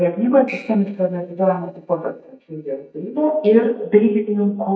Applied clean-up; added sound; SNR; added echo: neural mask model DeepFilterNet 3.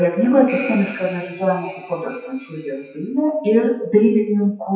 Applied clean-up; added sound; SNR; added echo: classical method WPE with log-MMSE.